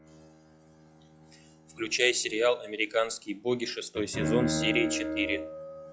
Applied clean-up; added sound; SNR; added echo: classical method log-MMSE.